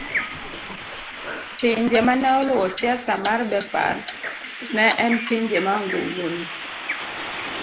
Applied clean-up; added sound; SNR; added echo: neural mask model Resemble Enhance denoiser.